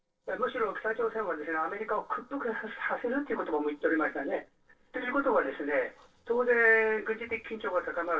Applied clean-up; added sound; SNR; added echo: neural separator model SepFormer DNS4.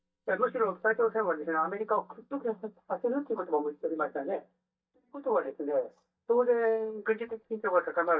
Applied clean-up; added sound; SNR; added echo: neural mask model DeepFilterNet 3.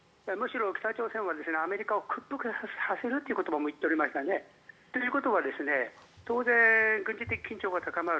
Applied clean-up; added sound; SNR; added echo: none; none; none; none.